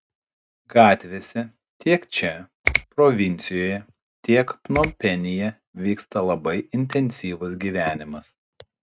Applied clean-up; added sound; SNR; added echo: neural mask model RNNoise.